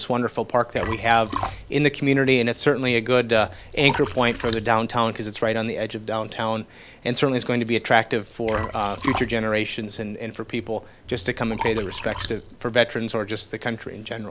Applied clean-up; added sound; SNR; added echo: none; Liquid; 13 dB; none.